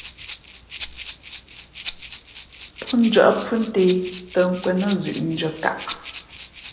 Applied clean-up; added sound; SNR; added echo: none; Rattle (instrument); 11 dB; reverberation time 0.9 s.